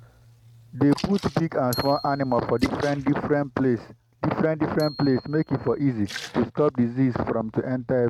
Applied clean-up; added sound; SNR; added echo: neural mask model RNNoise.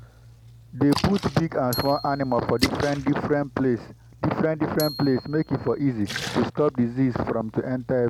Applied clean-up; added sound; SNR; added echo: none; Glockenspiel + Splash, splatter; 13 dB; none.